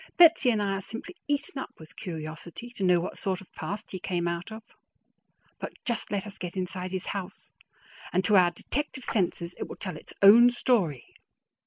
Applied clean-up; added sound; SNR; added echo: neural mask model Resemble Enhance denoiser.